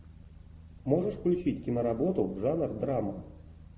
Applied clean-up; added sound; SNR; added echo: none; none; none; none.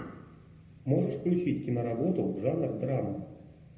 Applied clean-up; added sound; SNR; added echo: none; none; none; reverberation time 0.7 s.